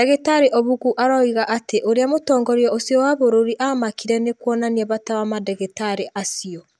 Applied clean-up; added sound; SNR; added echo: none; none; none; none.